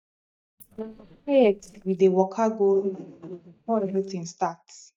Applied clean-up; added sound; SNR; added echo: neural mask model DeepFilterNet 3.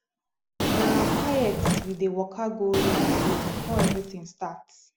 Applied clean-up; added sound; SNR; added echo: none; Drawer open or close; -3 dB; none.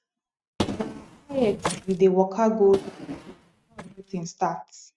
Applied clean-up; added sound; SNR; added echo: neural mask model RNNoise.